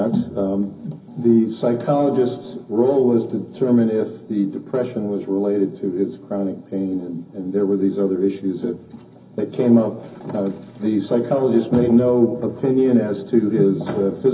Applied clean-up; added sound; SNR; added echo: none; none; none; reverberation time 0.4 s.